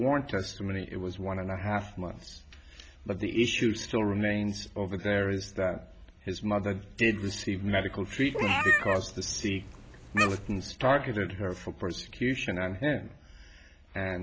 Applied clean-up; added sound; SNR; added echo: none; Meow; 0 dB; none.